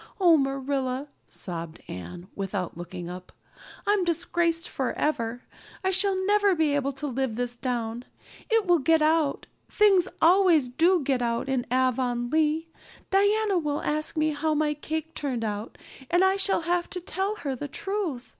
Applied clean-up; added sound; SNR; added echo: none; none; none; none.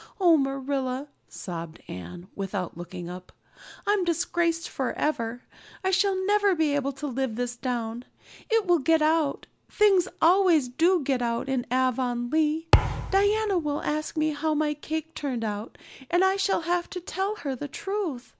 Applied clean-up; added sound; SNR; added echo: none; Thump, thud; 2 dB; none.